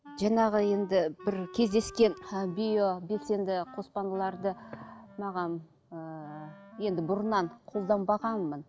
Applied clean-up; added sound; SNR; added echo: none; Wind instrument, woodwind instrument; 20 dB; none.